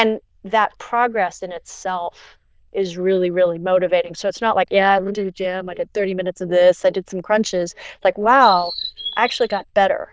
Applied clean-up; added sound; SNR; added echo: neural diffusion model UNIVERSE++.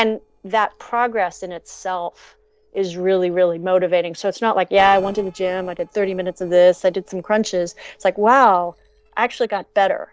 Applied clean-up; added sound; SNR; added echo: neural separator model SepFormer DNS4.